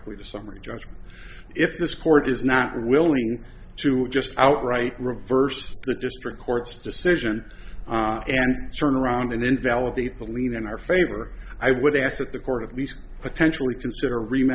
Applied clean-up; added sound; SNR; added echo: none; none; none; none.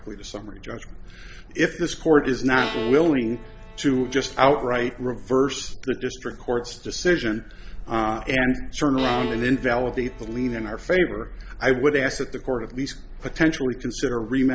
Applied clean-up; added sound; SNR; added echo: none; Bowed string instrument; 13 dB; none.